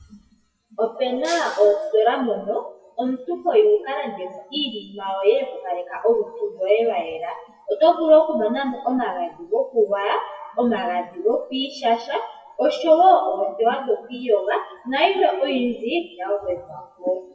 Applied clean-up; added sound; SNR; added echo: classical method WPE with log-MMSE.